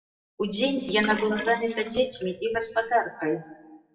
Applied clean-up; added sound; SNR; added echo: classical method WPE with log-MMSE.